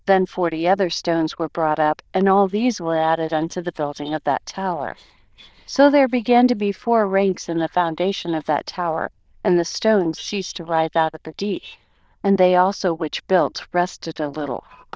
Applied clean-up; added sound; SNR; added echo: neural diffusion model UNIVERSE++.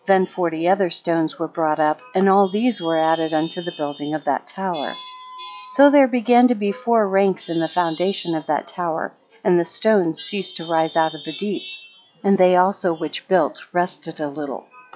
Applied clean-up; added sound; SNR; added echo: classical method log-MMSE.